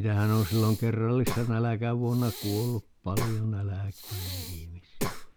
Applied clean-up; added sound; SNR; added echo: none; Breathing; 9 dB; none.